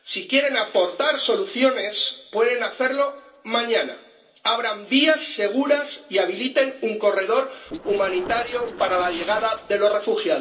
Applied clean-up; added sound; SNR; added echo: neural separator model SepFormer DNS4.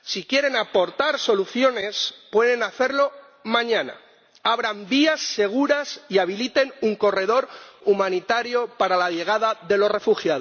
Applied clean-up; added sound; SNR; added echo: none; none; none; none.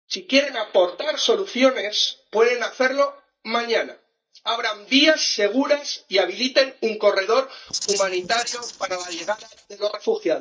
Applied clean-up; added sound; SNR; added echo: neural mask model DeepFilterNet 3.